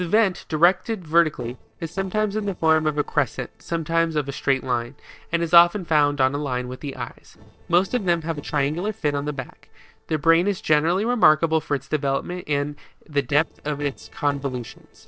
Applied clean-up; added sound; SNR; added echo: neural separator model SepFormer DNS4.